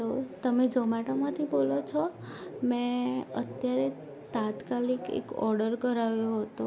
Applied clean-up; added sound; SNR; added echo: none; none; none; none.